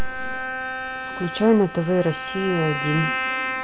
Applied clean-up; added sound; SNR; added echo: none; Bowed string instrument; 5 dB; none.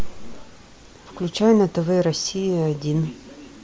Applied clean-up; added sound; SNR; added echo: none; none; none; none.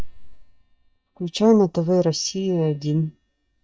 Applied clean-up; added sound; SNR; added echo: neural mask model DeepFilterNet 3.